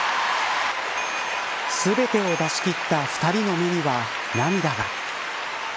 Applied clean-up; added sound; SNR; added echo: none; Ringtone / Bell; 15 dB; none.